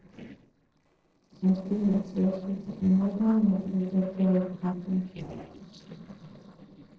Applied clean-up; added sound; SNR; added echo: neural separator model SepFormer DNS4.